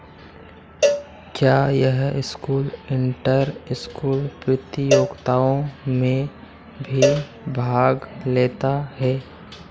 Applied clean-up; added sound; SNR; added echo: none; Cowbell; 5 dB; none.